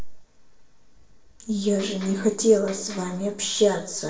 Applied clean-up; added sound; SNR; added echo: neural separator model SepFormer DNS4.